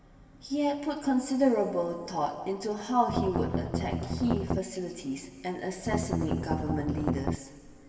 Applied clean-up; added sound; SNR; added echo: none; Strum; 0 dB; reverberation time 2.3 s.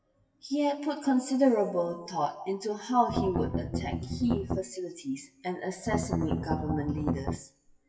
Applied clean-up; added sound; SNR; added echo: classical method WPE with log-MMSE.